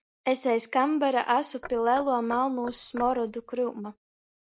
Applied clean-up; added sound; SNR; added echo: neural mask model Resemble Enhance denoiser.